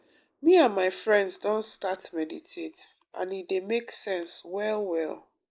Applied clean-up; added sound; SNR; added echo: neural mask model Resemble Enhance denoiser.